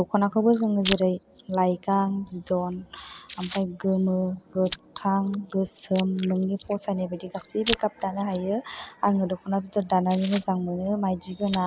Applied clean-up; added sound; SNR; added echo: none; Chewing, mastication; 15 dB; none.